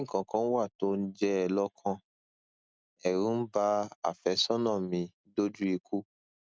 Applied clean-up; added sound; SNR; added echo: none; none; none; none.